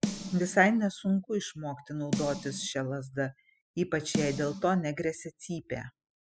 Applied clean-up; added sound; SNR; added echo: classical method spectral subtraction.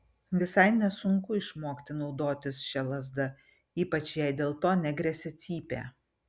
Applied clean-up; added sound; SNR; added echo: none; none; none; none.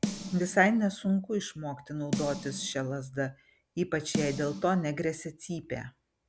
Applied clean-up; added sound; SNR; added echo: none; Snare drum; 9 dB; none.